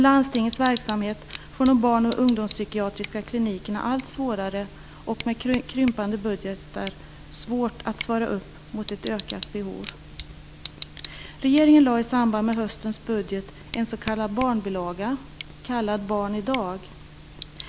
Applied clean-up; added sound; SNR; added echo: none; Tick / Bicycle; 12 dB; none.